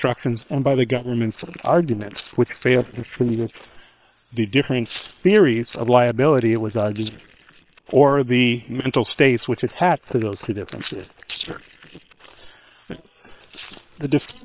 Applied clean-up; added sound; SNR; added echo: neural separator model SepFormer WHAM!.